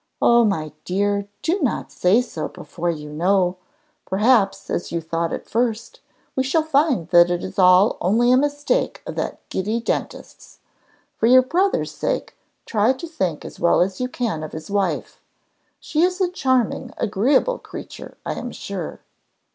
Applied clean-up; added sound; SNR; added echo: none; none; none; none.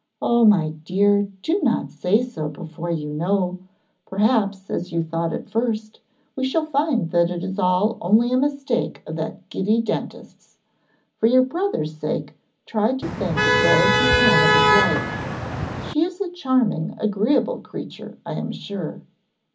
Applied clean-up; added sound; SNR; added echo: none; Motor vehicle (road); -3 dB; reverberation time 0.4 s.